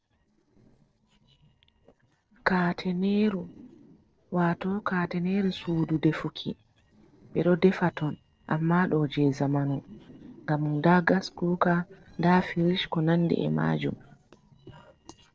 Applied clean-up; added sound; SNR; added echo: neural separator model SepFormer DNS4.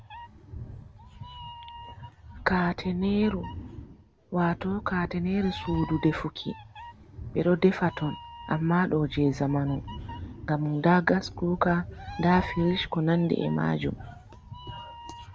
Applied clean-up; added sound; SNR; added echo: none; Meow; 13 dB; none.